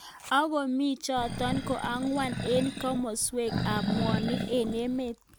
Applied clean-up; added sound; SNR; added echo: none; Animal; 3 dB; none.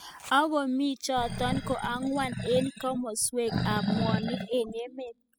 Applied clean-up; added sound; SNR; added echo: classical method spectral subtraction.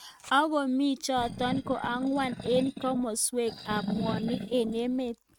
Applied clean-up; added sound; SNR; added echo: neural mask model RNNoise.